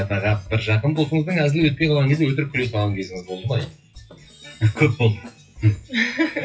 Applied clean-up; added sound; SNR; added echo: classical method WPE with log-MMSE.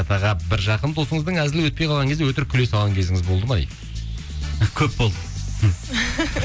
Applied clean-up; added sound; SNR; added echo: none; none; none; none.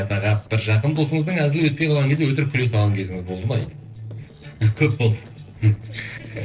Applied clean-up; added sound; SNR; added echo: neural separator model SepFormer DNS4.